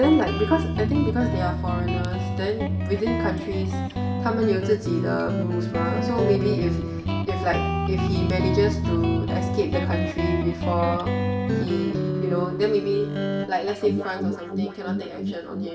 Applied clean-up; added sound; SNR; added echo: none; Guitar; -1 dB; reverberation time 0.8 s.